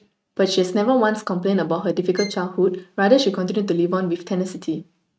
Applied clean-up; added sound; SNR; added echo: neural mask model RNNoise.